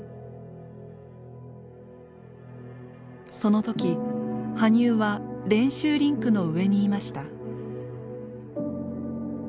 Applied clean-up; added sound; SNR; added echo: none; none; none; none.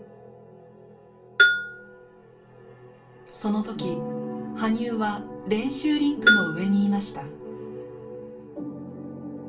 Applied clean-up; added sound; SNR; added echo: none; Bell; -2 dB; reverberation time 0.3 s.